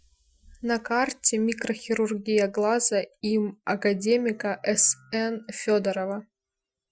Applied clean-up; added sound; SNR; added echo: classical method Wiener filter.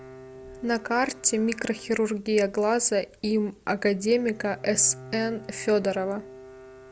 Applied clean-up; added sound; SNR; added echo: none; Bowed string instrument; 20 dB; none.